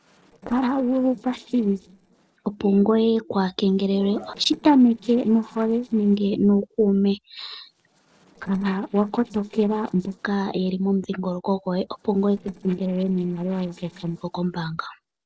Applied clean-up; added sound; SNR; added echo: neural separator model SepFormer DNS4.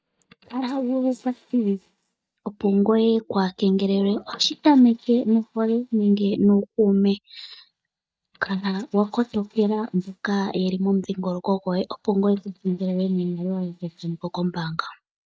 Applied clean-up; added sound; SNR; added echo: neural mask model DeepFilterNet 3.